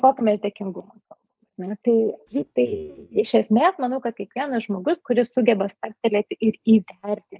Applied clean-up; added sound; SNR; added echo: neural mask model DeepFilterNet 3.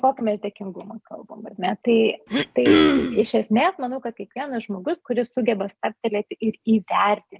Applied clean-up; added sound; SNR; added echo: none; Cough; -4 dB; none.